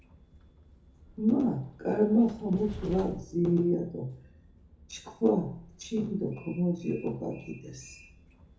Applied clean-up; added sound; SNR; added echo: none; Train; 19 dB; reverberation time 0.6 s.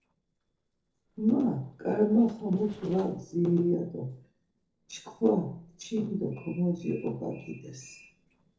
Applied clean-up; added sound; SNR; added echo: neural separator model SepFormer DNS4.